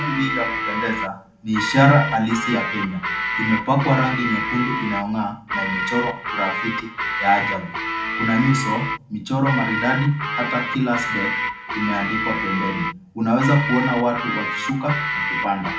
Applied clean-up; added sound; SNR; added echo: none; Guitar; 3 dB; reverberation time 0.4 s.